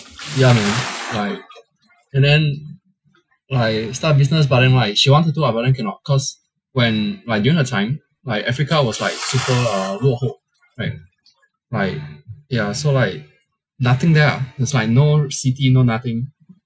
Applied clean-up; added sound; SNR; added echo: classical method Wiener filter.